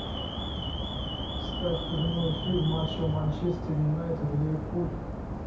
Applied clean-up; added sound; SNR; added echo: none; Alarm; 2 dB; reverberation time 0.6 s.